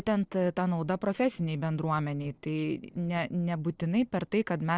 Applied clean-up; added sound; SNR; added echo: neural separator model SepFormer DNS4.